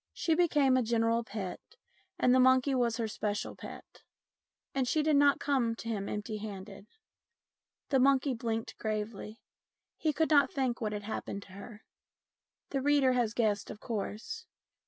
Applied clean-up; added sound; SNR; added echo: none; none; none; none.